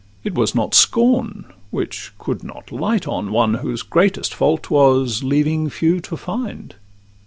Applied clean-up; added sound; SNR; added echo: none; none; none; none.